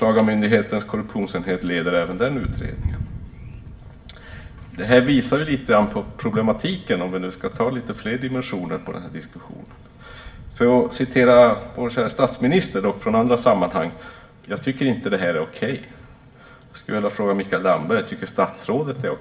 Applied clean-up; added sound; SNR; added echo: none; Thunder; 17 dB; reverberation time 0.4 s.